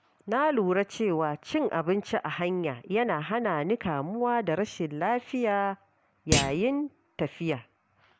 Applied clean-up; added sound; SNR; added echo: none; Thump, thud; 4 dB; none.